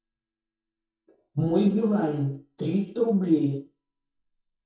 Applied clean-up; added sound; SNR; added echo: neural mask model DeepFilterNet 3.